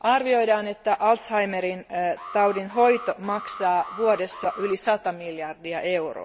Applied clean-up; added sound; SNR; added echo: none; Alarm; 15 dB; none.